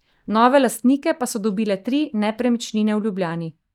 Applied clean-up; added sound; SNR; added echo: neural mask model DeepFilterNet 3.